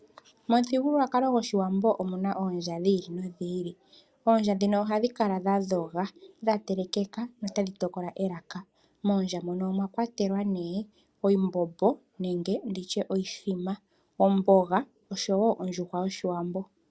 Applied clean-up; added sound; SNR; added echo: none; none; none; none.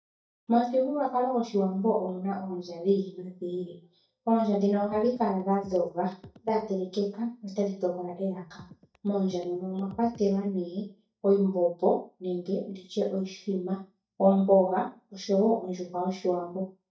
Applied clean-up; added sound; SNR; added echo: neural mask model DeepFilterNet 3.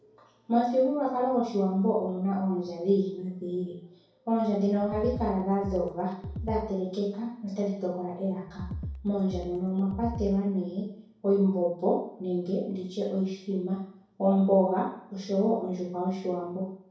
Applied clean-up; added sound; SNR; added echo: none; Drum kit; 10 dB; reverberation time 0.6 s.